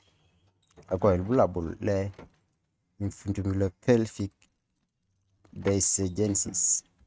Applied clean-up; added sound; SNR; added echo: neural mask model RNNoise.